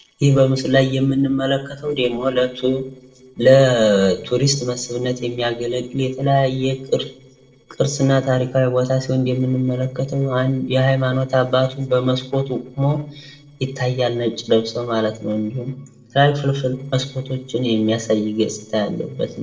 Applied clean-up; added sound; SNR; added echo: neural separator model SepFormer DNS4.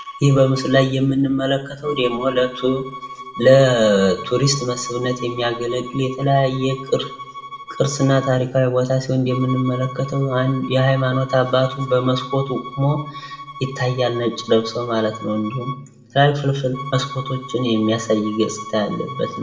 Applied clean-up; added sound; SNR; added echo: none; Bowed string instrument; 14 dB; reverberation time 0.9 s.